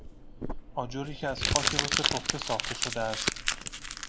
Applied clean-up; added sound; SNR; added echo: none; Crumpling, crinkling; -4 dB; none.